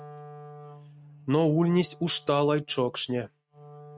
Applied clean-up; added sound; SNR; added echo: neural mask model RNNoise.